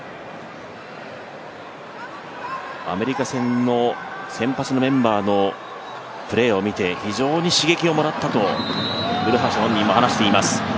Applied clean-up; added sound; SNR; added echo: none; none; none; none.